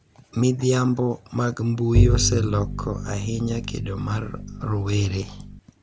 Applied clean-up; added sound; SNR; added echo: none; Bowed string instrument; 1 dB; none.